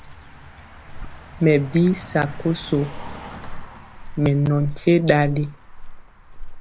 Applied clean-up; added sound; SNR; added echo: none; Car passing by; 12 dB; none.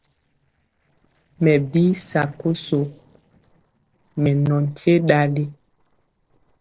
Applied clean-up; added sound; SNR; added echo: neural separator model SepFormer DNS4.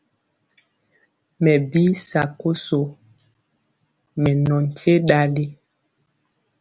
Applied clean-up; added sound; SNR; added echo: none; none; none; none.